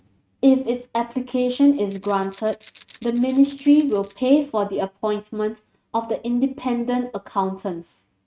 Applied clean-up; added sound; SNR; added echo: neural mask model RNNoise.